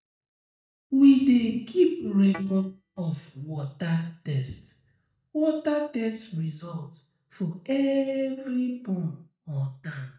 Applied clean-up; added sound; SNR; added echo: neural mask model DeepFilterNet 3.